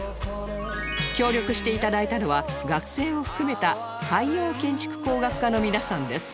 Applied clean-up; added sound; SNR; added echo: none; none; none; none.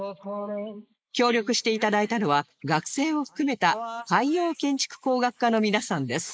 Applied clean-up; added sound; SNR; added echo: neural mask model Resemble Enhance denoiser.